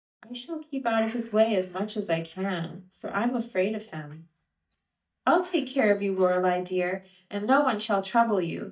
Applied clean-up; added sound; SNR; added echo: neural mask model DeepFilterNet 3.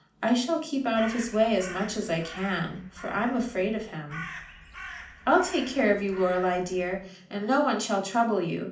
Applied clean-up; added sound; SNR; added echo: none; Crow; 16 dB; reverberation time 0.4 s.